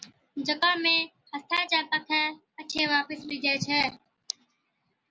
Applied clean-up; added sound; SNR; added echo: none; none; none; none.